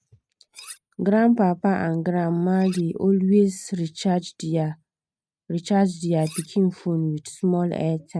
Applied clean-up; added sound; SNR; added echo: neural mask model RNNoise.